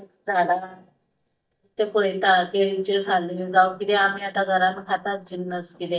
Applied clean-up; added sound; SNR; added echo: neural mask model DeepFilterNet 3.